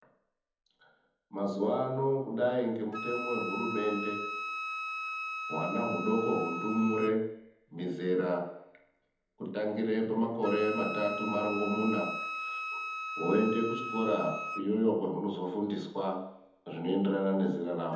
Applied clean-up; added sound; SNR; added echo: none; Wind instrument, woodwind instrument; 8 dB; reverberation time 1.0 s.